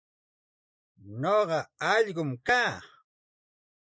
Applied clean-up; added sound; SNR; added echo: neural mask model Resemble Enhance denoiser.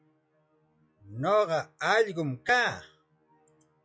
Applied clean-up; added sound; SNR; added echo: classical method log-MMSE.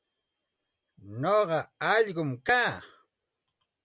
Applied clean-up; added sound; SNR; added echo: none; none; none; none.